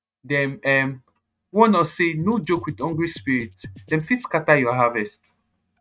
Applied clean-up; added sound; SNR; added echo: neural mask model RNNoise.